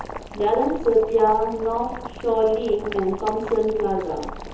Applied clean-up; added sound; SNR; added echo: none; Boiling; 12 dB; reverberation time 0.8 s.